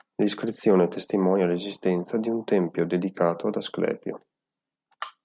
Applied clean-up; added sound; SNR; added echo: none; none; none; none.